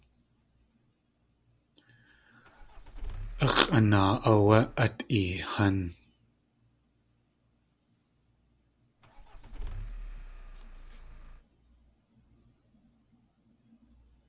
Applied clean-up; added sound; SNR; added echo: none; Engine starting / Car; 10 dB; none.